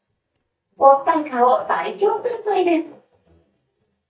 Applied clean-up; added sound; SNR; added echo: neural mask model DeepFilterNet 3.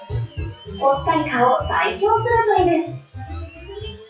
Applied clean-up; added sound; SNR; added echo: classical method WPE with log-MMSE.